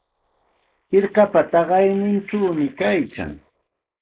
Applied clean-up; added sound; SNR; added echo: neural mask model Resemble Enhance denoiser.